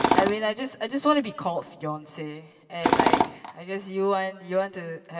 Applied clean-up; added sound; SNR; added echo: none; Tools; -1 dB; reverberation time 2.2 s.